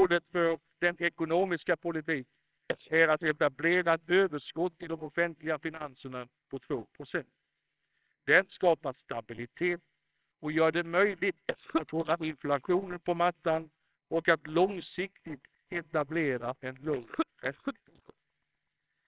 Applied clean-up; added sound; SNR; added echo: neural separator model SepFormer WHAMR!.